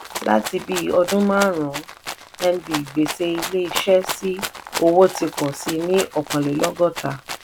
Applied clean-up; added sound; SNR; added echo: none; Rattle (instrument); 10 dB; none.